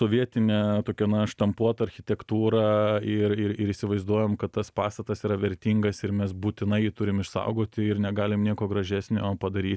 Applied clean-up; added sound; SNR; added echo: none; none; none; none.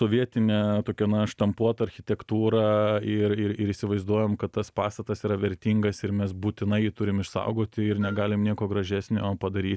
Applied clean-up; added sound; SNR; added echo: none; Wind instrument, woodwind instrument; 18 dB; none.